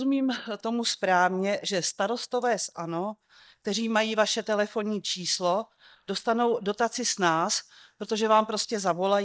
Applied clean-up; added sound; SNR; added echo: neural mask model DeepFilterNet 3.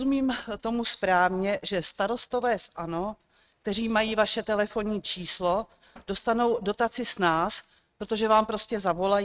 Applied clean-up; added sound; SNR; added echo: neural mask model RNNoise.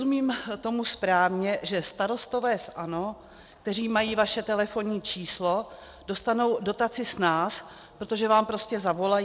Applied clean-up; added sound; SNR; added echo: none; none; none; none.